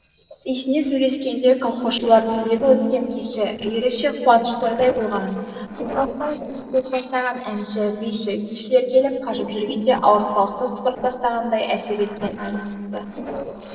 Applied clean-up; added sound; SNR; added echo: neural separator model SepFormer DNS4.